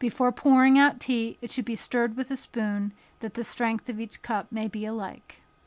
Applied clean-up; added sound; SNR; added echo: none; none; none; none.